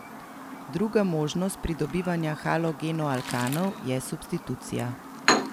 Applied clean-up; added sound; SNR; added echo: none; Chirp, tweet; 5 dB; none.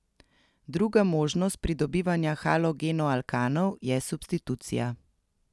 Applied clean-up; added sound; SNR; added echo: none; none; none; none.